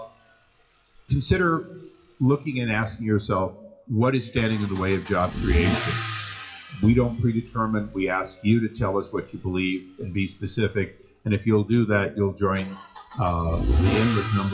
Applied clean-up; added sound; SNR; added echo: classical method WPE with log-MMSE.